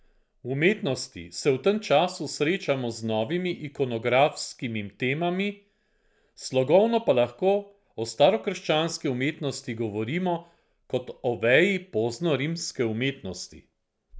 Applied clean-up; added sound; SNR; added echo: none; none; none; none.